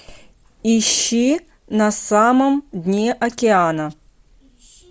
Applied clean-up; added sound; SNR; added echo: none; none; none; none.